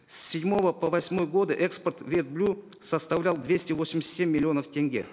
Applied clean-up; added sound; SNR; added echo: none; none; none; none.